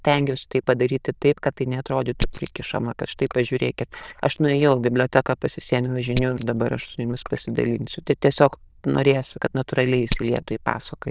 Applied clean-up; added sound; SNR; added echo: neural diffusion model UNIVERSE++.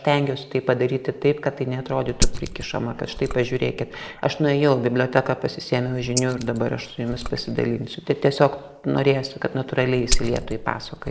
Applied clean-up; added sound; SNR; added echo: neural mask model Resemble Enhance denoiser.